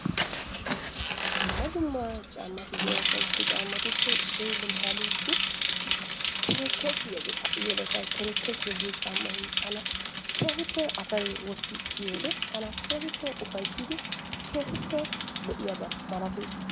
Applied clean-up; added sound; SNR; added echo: none; Bicycle; -4 dB; none.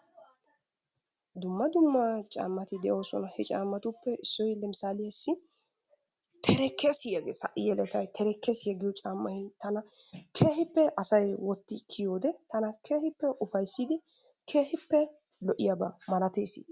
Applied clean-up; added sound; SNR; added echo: none; none; none; none.